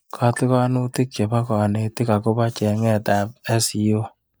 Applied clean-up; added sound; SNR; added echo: neural mask model DeepFilterNet 3.